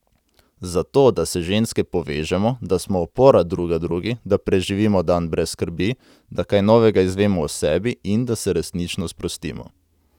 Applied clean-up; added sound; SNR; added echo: none; none; none; none.